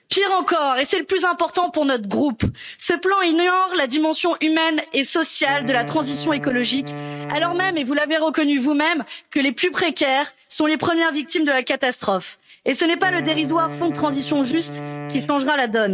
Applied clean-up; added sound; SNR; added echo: neural mask model RNNoise.